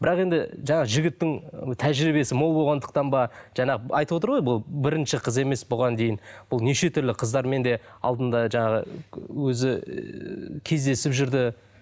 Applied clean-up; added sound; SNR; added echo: none; none; none; none.